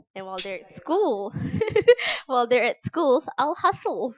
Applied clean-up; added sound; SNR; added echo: classical method Wiener filter.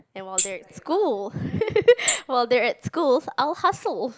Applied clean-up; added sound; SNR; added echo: neural mask model Resemble Enhance denoiser.